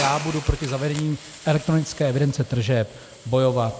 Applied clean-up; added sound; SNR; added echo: none; Hiss; 14 dB; none.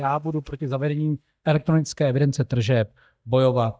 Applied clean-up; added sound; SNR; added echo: neural mask model DeepFilterNet 3.